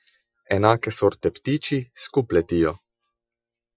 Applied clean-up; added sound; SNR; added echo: classical method Wiener filter.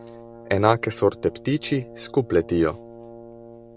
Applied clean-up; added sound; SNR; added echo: none; Brass instrument; 18 dB; none.